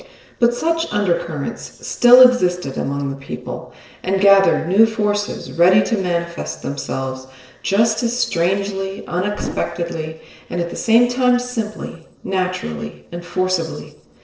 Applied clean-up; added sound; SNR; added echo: neural separator model SepFormer DNS4.